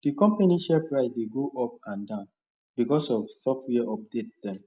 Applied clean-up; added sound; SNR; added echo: none; none; none; none.